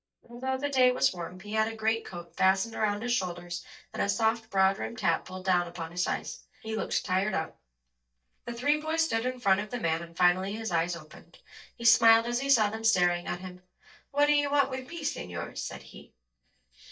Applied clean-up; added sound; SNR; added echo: neural mask model DeepFilterNet 3.